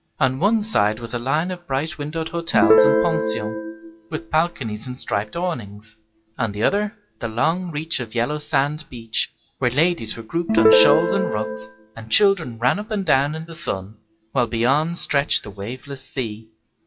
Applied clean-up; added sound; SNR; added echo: classical method WPE with log-MMSE.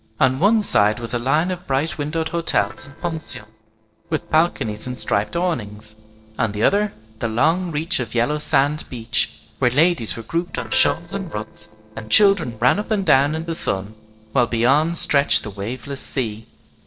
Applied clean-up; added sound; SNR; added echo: neural separator model SepFormer DNS4.